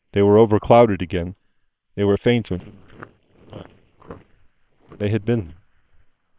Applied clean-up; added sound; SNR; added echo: neural separator model SepFormer WHAM!.